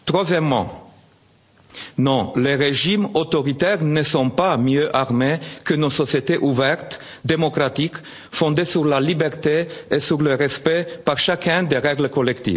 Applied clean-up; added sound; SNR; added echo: none; none; none; none.